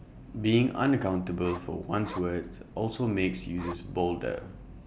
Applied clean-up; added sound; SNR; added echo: none; Zipper (clothing); 16 dB; none.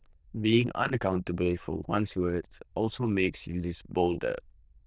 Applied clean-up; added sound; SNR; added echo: neural diffusion model UNIVERSE++.